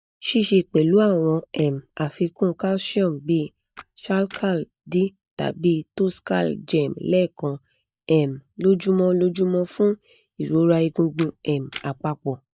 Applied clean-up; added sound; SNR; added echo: neural mask model DeepFilterNet 3.